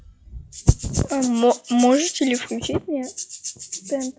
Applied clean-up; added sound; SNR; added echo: classical method log-MMSE.